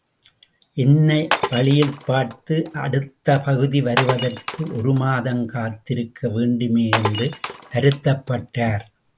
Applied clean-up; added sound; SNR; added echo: none; Glass; 9 dB; none.